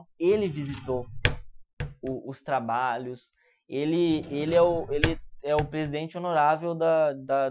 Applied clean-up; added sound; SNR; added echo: classical method Wiener filter.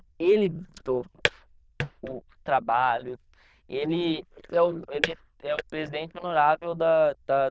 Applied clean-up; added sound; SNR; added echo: neural diffusion model UNIVERSE++.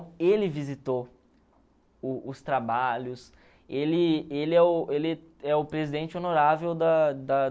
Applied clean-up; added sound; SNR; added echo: none; none; none; none.